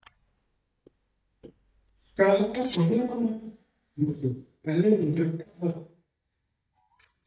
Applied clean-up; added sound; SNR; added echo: neural mask model DeepFilterNet 3.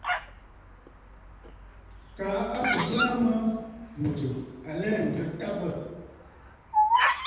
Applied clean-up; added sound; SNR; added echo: none; Bird vocalization, bird call, bird song; 0 dB; reverberation time 1.1 s.